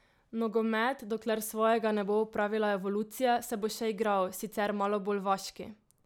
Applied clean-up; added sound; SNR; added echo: none; none; none; none.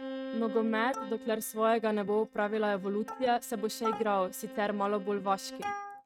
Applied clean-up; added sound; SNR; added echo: neural mask model RNNoise.